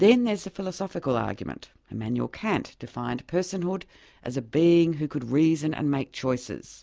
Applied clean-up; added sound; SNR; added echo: none; none; none; none.